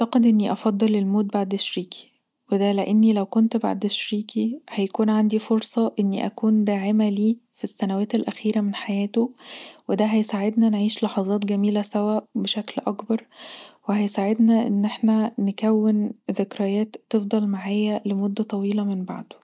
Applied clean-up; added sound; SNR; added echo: none; none; none; none.